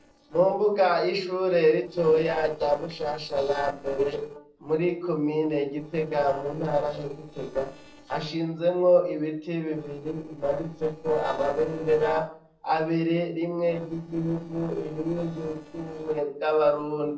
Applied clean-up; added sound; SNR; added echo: neural separator model SepFormer DNS4.